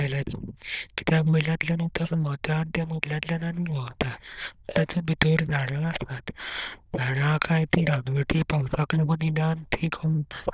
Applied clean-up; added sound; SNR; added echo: neural diffusion model UNIVERSE++.